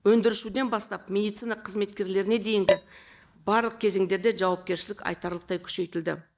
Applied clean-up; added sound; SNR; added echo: neural mask model DeepFilterNet 3.